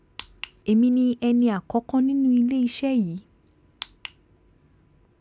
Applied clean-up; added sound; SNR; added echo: none; none; none; none.